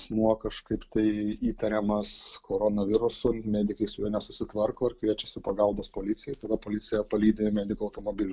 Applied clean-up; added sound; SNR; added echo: none; none; none; none.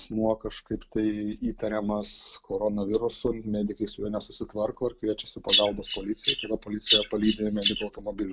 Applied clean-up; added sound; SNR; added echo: none; Bird vocalization, bird call, bird song; -2 dB; none.